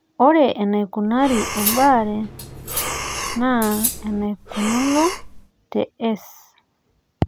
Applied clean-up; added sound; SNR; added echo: none; Breathing + Cutlery, silverware; 6 dB; none.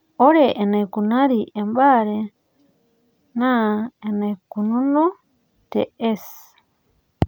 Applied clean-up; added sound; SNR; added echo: none; none; none; none.